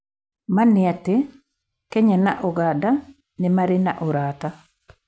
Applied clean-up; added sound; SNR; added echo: none; none; none; none.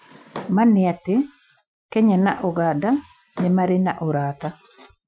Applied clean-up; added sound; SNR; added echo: classical method Wiener filter.